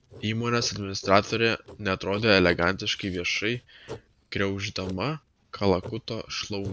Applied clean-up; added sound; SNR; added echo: none; Writing; 19 dB; none.